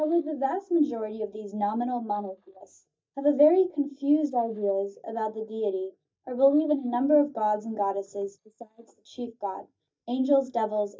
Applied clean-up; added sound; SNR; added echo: neural mask model DeepFilterNet 3.